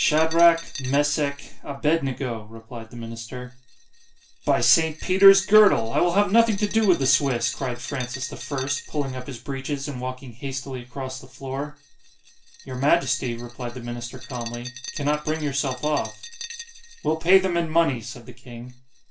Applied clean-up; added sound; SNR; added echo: none; Glass; 18 dB; reverberation time 0.2 s.